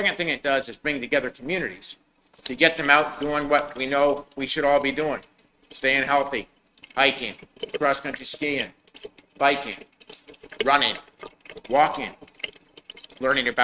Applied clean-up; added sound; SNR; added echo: neural mask model RNNoise.